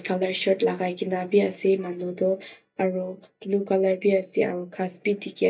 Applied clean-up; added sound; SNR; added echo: neural mask model DeepFilterNet 3.